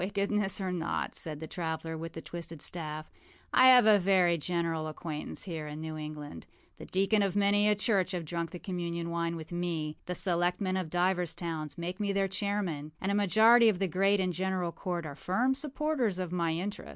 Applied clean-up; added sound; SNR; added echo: none; none; none; none.